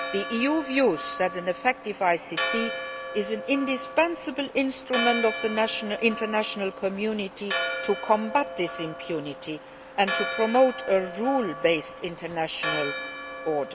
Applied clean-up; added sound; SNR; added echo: none; Church bell; 7 dB; none.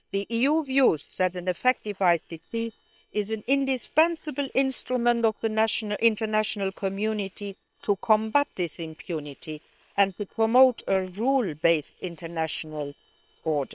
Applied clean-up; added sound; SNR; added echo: neural separator model SepFormer WHAM!.